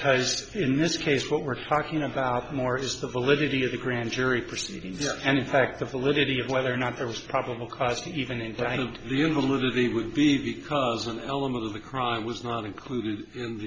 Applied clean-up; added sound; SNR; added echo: none; none; none; none.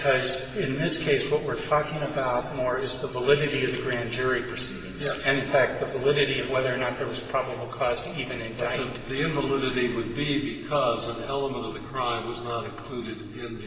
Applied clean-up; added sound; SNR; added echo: none; Camera; 15 dB; reverberation time 2.5 s.